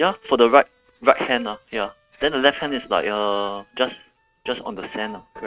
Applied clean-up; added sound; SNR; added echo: neural mask model RNNoise.